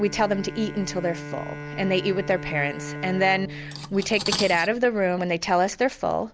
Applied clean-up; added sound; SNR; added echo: none; Cutlery, silverware + Bowed string instrument; 11 dB; none.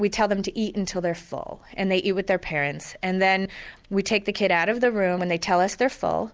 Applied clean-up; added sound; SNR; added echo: none; none; none; none.